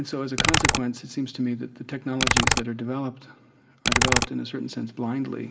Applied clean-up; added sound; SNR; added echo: none; Computer keyboard; -3 dB; reverberation time 1.1 s.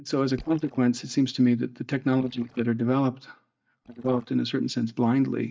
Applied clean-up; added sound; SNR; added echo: neural mask model DeepFilterNet 3.